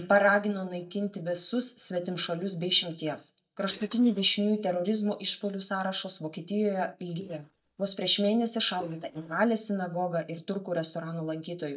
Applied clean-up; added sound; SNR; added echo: neural mask model DeepFilterNet 3.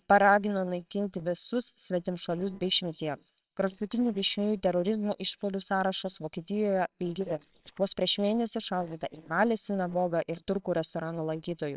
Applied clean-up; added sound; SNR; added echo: neural separator model SepFormer WHAMR!.